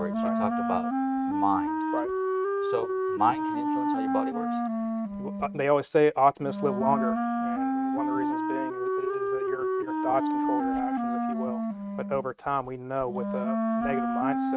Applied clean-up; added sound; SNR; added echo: neural mask model RNNoise.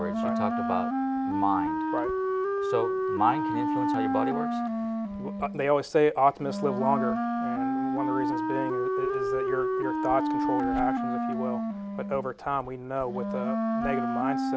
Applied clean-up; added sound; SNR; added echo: none; Wind instrument, woodwind instrument; -2 dB; none.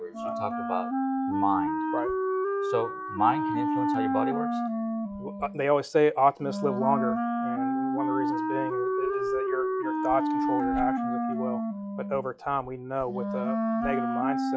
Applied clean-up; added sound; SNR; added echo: classical method log-MMSE.